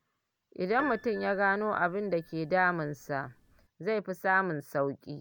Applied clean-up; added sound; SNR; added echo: none; Piano; 17 dB; none.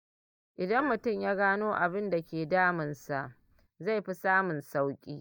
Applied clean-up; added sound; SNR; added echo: neural mask model DeepFilterNet 3.